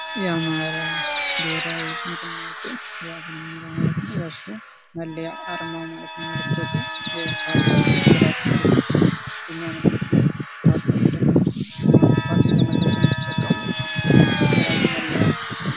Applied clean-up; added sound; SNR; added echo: none; Vehicle + Bird vocalization, bird call, bird song; 7 dB; none.